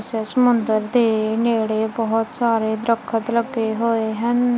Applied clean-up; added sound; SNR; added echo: none; none; none; none.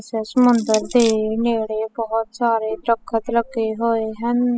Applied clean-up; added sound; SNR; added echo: classical method spectral subtraction.